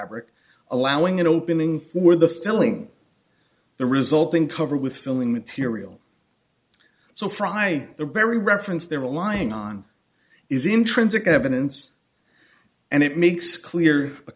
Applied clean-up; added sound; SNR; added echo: none; none; none; none.